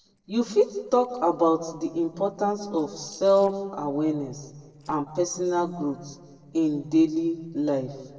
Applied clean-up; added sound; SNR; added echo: neural separator model SepFormer DNS4.